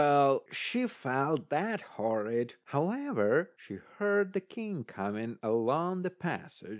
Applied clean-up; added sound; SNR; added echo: none; none; none; none.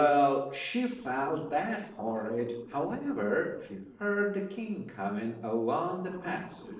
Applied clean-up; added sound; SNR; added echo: neural separator model SepFormer DNS4.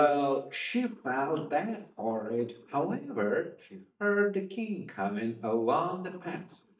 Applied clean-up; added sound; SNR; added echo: neural mask model DeepFilterNet 3.